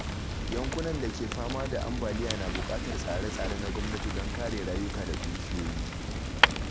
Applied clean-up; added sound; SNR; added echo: none; Fire; -4 dB; none.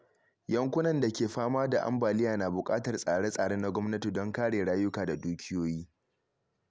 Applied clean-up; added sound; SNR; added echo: none; none; none; none.